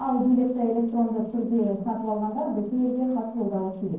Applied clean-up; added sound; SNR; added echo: neural separator model SepFormer DNS4.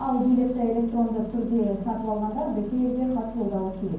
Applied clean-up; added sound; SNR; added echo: none; Engine starting; 17 dB; reverberation time 0.9 s.